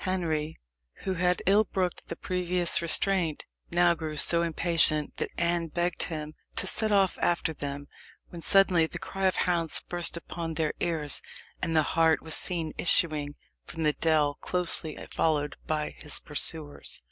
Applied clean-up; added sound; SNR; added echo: none; none; none; none.